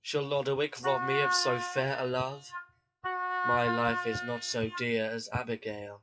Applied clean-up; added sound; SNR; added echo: classical method WPE with log-MMSE.